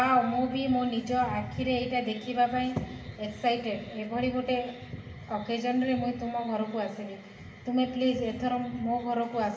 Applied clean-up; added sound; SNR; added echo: none; none; none; reverberation time 1.0 s.